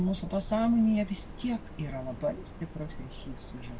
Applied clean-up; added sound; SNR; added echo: none; Train; 11 dB; none.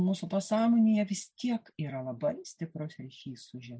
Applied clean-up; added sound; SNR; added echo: none; none; none; none.